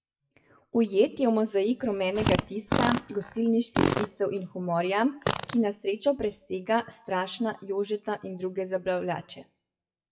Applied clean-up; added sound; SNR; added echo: classical method WPE with log-MMSE.